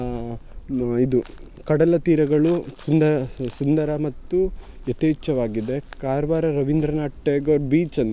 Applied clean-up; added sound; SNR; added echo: none; Wind; 16 dB; none.